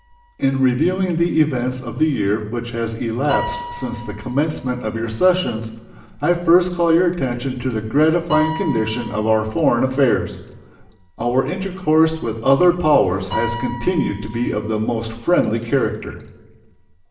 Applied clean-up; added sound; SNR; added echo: none; Piano; 16 dB; reverberation time 0.9 s.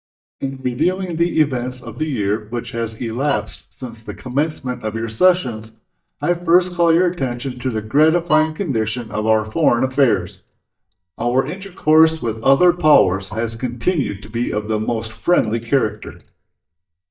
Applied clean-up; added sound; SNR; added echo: neural mask model DeepFilterNet 3.